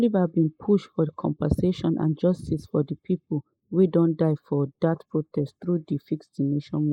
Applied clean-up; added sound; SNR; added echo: neural mask model Resemble Enhance denoiser.